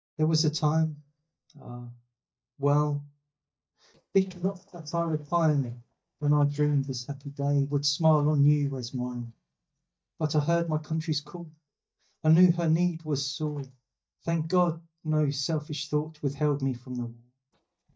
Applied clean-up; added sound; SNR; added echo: neural mask model DeepFilterNet 3.